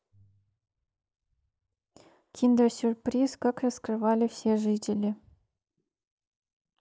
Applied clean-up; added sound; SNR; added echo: none; none; none; none.